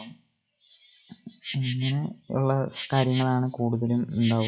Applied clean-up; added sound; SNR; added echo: classical method log-MMSE.